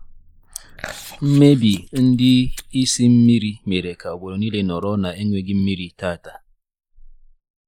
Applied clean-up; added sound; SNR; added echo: neural mask model Resemble Enhance denoiser.